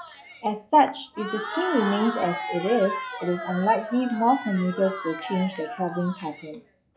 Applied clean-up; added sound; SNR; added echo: classical method log-MMSE.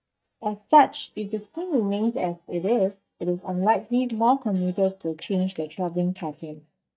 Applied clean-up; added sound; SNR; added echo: neural mask model DeepFilterNet 3.